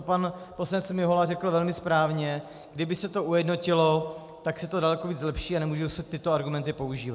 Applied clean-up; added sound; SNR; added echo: none; none; none; none.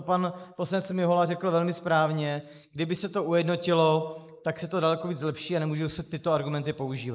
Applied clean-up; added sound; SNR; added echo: neural mask model Resemble Enhance denoiser.